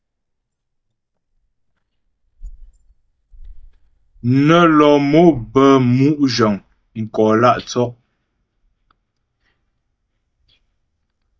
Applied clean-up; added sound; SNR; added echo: neural mask model DeepFilterNet 3.